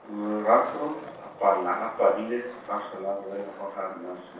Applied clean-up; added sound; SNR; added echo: none; Skateboard; 18 dB; reverberation time 0.7 s.